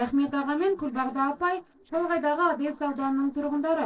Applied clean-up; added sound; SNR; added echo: neural separator model SepFormer DNS4.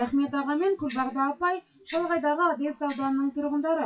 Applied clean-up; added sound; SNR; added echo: classical method WPE with log-MMSE.